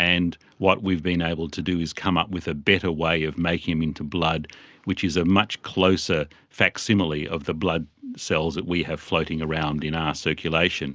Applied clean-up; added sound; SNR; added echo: none; none; none; none.